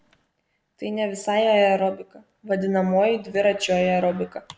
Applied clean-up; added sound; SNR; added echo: none; none; none; none.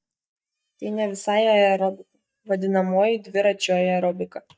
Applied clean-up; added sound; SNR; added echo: neural mask model DeepFilterNet 3.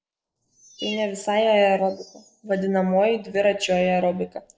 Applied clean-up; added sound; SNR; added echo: neural mask model Resemble Enhance denoiser.